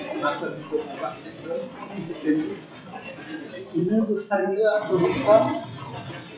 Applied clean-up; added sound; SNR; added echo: classical method WPE with log-MMSE.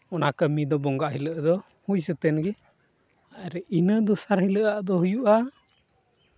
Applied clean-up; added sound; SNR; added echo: none; none; none; none.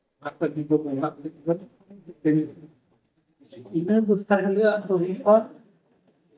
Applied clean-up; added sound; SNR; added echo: neural mask model DeepFilterNet 3.